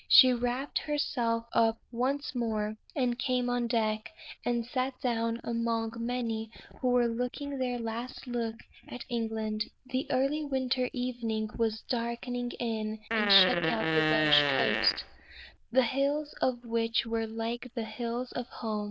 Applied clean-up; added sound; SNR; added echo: neural diffusion model UNIVERSE++.